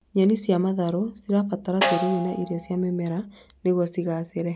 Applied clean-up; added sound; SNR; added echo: none; Snare drum; 6 dB; none.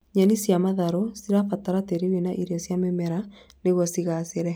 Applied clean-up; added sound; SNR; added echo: none; none; none; none.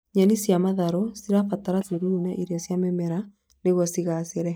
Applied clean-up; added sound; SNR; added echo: neural mask model DeepFilterNet 3.